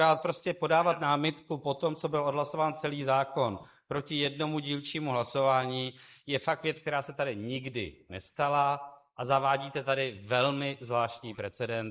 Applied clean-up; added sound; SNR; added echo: neural mask model Resemble Enhance denoiser.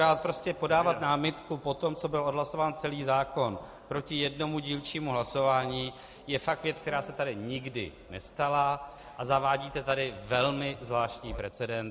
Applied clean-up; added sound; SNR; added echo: none; Wind instrument, woodwind instrument; 16 dB; none.